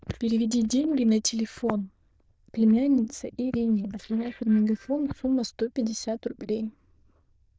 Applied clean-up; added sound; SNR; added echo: neural diffusion model UNIVERSE++.